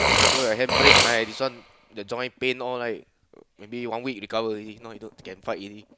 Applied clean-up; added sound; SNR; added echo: none; Burping, eructation; -3 dB; none.